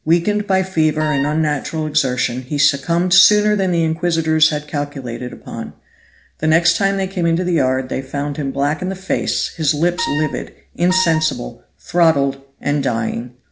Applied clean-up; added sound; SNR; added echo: none; Wind instrument, woodwind instrument; 10 dB; none.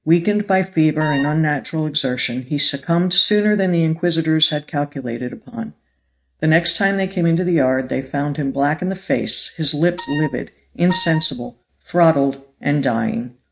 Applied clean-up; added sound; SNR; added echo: neural mask model RNNoise.